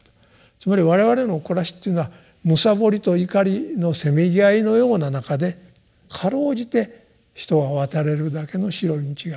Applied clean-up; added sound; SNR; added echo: none; none; none; none.